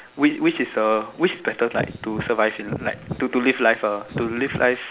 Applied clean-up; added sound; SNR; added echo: none; Wind; 10 dB; none.